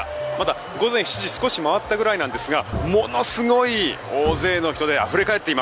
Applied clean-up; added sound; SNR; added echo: none; Bowed string instrument; 12 dB; none.